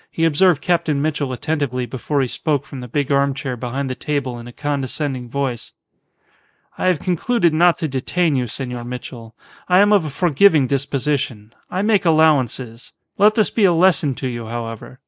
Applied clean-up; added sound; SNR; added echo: neural mask model Resemble Enhance denoiser.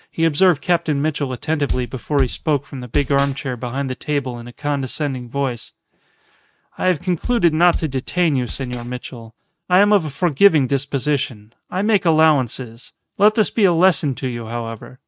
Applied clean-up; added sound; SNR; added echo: neural mask model RNNoise.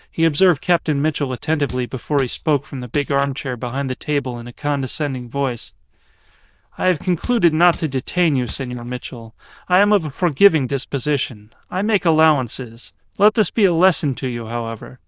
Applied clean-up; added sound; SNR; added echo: neural diffusion model UNIVERSE++.